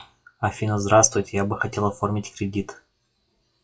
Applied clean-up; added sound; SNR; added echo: classical method WPE with log-MMSE.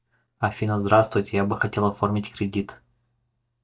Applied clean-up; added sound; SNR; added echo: neural mask model DeepFilterNet 3.